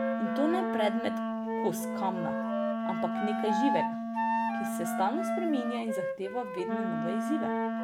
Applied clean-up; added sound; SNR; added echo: none; Wind instrument, woodwind instrument + Wind instrument, woodwind instrument; -3 dB; none.